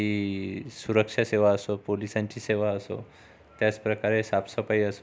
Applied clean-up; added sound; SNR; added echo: none; none; none; none.